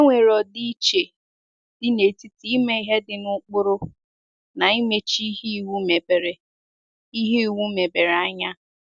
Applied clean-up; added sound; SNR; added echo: none; none; none; none.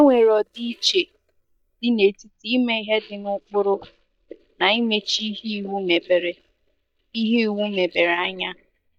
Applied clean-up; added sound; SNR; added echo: neural mask model DeepFilterNet 3.